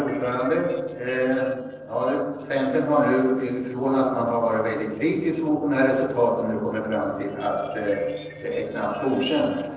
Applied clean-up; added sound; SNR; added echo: neural separator model SepFormer DNS4.